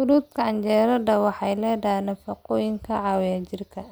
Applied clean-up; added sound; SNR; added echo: none; none; none; none.